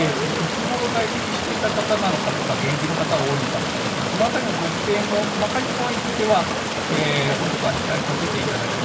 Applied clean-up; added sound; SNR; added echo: none; Stream; -1 dB; reverberation time 2.9 s.